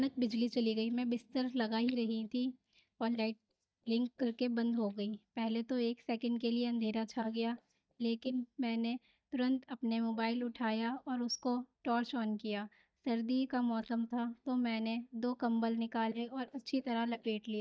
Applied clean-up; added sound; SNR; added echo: neural mask model DeepFilterNet 3.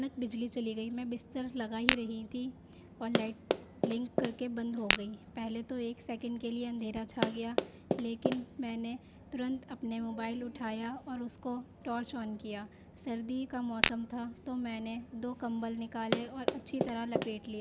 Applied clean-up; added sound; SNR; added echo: none; Run + Tap / Glass; -3 dB; none.